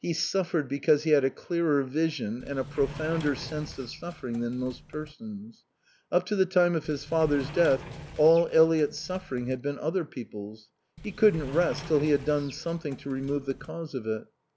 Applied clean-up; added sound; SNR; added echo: none; Sliding door; 14 dB; none.